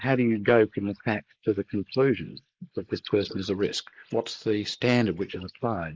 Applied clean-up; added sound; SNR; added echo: neural mask model Resemble Enhance denoiser.